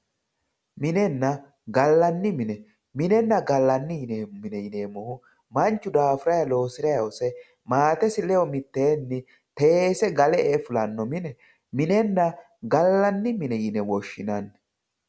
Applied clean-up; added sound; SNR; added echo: none; none; none; none.